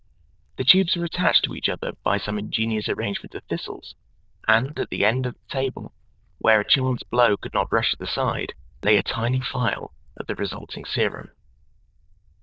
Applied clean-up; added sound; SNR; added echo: neural diffusion model UNIVERSE++.